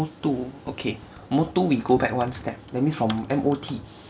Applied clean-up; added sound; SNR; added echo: none; none; none; none.